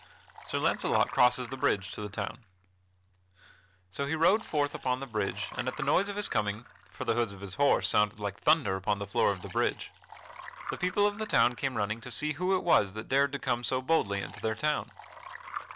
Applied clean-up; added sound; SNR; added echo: none; Liquid; 17 dB; none.